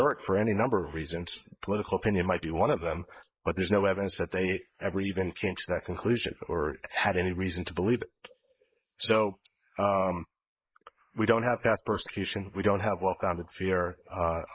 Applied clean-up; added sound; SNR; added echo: neural mask model Resemble Enhance denoiser.